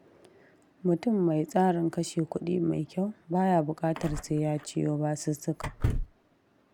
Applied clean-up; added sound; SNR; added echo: none; Door / Car; 7 dB; none.